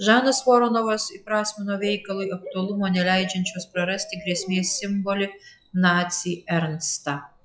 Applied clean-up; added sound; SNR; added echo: classical method log-MMSE.